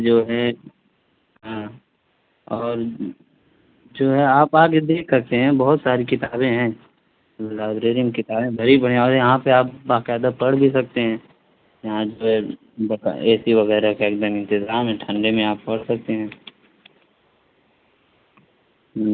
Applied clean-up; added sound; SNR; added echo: none; none; none; none.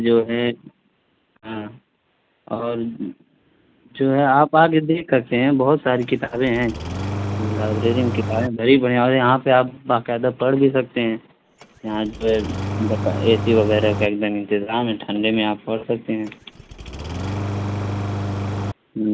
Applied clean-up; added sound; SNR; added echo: none; Engine starting; 5 dB; none.